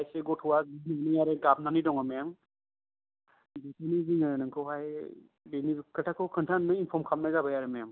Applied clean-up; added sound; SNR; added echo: none; none; none; none.